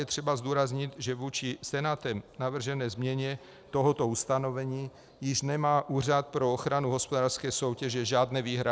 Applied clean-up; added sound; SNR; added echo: none; none; none; none.